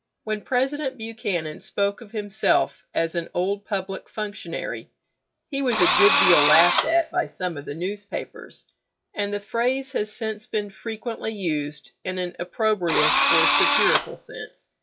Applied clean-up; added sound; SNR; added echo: classical method log-MMSE.